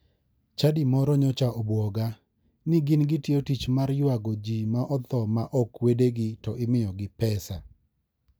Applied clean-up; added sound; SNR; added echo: none; none; none; none.